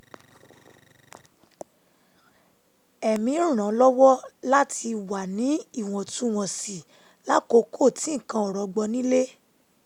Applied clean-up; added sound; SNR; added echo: none; none; none; none.